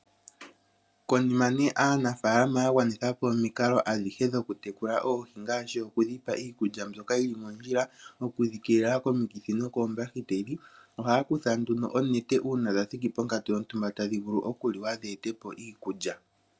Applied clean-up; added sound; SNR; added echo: none; none; none; none.